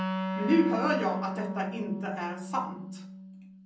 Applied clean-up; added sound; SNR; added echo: none; Wind instrument, woodwind instrument; 4 dB; reverberation time 0.6 s.